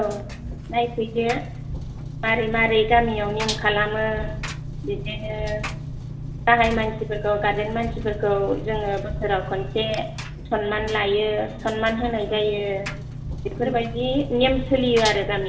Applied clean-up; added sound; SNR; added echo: none; Engine; 7 dB; reverberation time 0.6 s.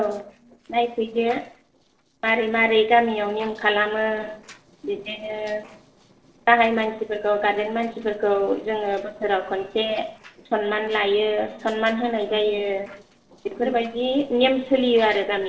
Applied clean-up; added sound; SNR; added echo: neural separator model SepFormer DNS4.